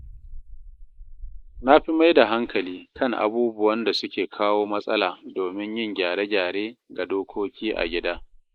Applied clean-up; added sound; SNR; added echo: neural mask model Resemble Enhance denoiser.